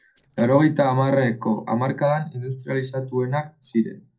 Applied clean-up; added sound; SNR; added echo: neural separator model SepFormer DNS4.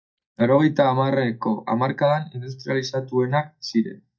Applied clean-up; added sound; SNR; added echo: neural mask model DeepFilterNet 3.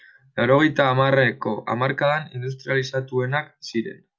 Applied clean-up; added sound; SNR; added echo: none; none; none; none.